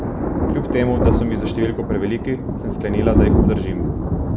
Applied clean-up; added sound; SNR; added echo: none; Thunder; -4 dB; none.